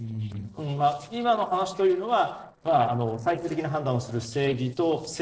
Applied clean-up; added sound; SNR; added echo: neural separator model SepFormer DNS4.